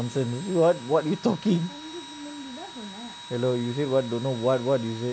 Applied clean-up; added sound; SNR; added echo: none; Engine / Drill; 16 dB; none.